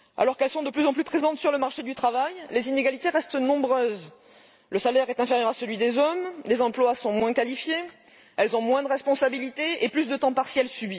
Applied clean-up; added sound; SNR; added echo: none; none; none; none.